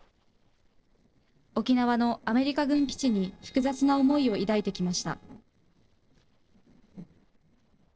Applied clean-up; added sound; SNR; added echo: neural separator model SepFormer DNS4.